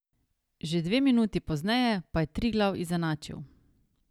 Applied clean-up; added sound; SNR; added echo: none; none; none; none.